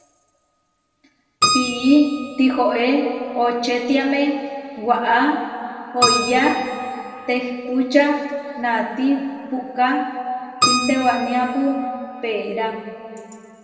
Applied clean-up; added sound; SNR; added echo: none; Keyboard (musical); 7 dB; reverberation time 2.5 s.